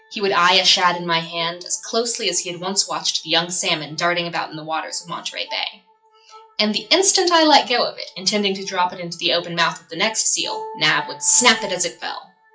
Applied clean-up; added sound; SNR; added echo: classical method WPE with log-MMSE.